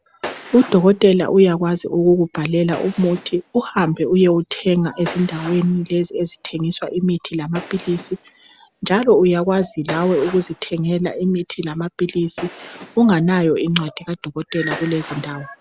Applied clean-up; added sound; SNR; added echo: none; Gunshot, gunfire; 19 dB; none.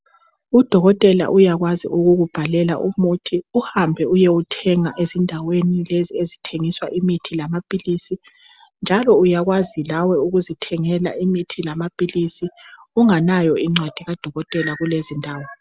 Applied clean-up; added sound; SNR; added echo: none; none; none; none.